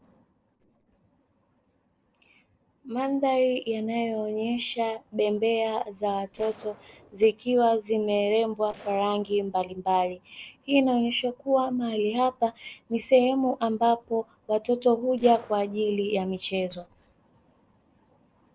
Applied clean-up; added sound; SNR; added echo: neural separator model SepFormer DNS4.